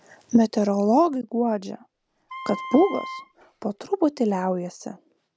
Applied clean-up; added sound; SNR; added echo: none; Wind instrument, woodwind instrument; 13 dB; none.